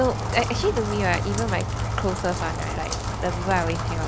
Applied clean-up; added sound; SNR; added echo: none; Rain; 0 dB; none.